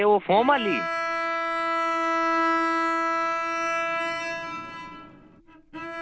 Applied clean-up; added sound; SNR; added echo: none; Bowed string instrument; -2 dB; none.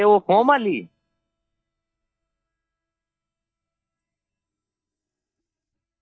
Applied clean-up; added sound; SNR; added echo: neural mask model DeepFilterNet 3.